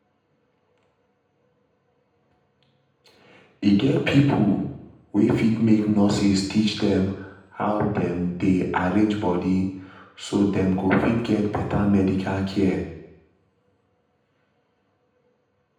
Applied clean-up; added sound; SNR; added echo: none; none; none; reverberation time 0.8 s.